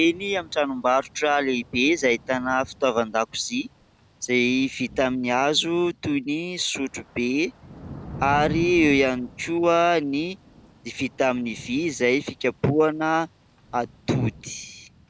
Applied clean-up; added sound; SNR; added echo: none; Thunder / Rain; 17 dB; none.